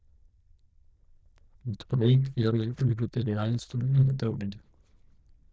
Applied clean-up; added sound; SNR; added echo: neural diffusion model UNIVERSE++.